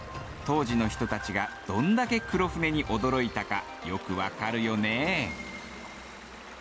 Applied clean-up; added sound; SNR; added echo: none; Stream; 17 dB; none.